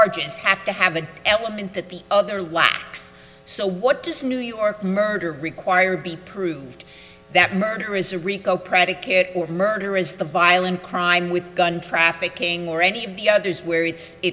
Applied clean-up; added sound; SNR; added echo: none; none; none; none.